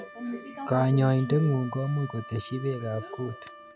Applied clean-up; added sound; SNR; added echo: none; Wind instrument, woodwind instrument; 18 dB; none.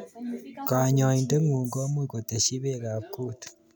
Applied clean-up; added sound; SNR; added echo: none; none; none; none.